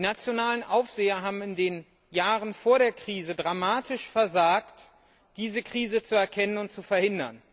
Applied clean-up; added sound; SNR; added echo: none; none; none; none.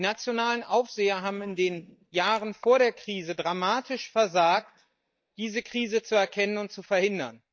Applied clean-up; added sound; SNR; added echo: neural mask model DeepFilterNet 3.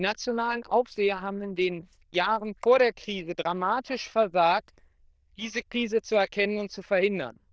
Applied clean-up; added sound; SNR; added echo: neural diffusion model UNIVERSE++.